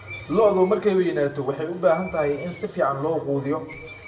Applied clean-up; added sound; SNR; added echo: none; Screech; 20 dB; reverberation time 0.6 s.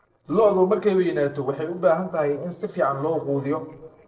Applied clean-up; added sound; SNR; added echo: neural separator model SepFormer DNS4.